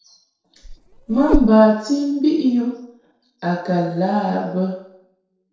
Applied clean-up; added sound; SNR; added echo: neural separator model SepFormer DNS4.